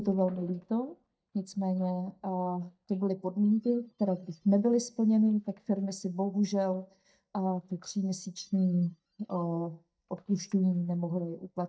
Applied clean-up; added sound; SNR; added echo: neural mask model DeepFilterNet 3.